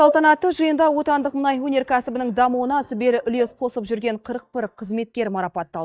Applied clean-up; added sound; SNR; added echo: neural mask model DeepFilterNet 3.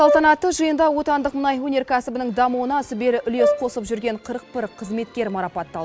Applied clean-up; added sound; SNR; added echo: none; Brass instrument; 5 dB; none.